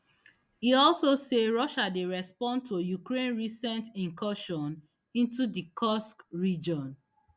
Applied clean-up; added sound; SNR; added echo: none; none; none; none.